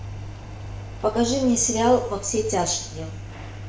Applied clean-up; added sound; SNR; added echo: none; Engine; 10 dB; reverberation time 0.6 s.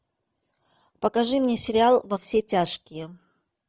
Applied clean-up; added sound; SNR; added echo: none; none; none; none.